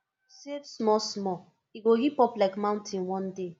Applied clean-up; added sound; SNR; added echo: none; none; none; none.